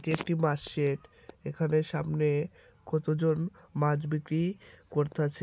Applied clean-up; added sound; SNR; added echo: none; none; none; none.